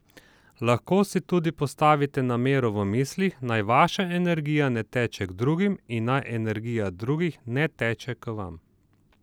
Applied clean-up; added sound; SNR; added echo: none; none; none; none.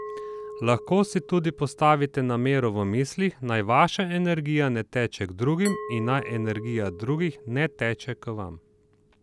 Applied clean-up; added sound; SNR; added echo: none; Glass; 16 dB; none.